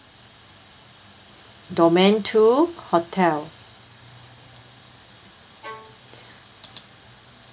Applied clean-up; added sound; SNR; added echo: none; Bowed string instrument; 18 dB; none.